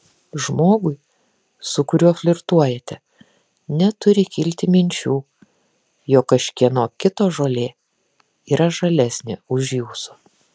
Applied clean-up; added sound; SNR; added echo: none; none; none; none.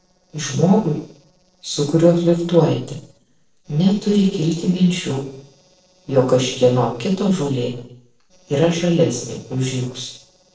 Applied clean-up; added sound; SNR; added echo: neural separator model SepFormer DNS4.